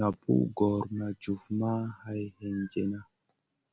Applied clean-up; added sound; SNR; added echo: none; none; none; none.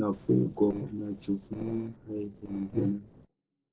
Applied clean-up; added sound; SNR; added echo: neural separator model SepFormer DNS4.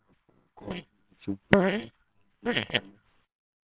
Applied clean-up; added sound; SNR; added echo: neural separator model SepFormer WHAMR!.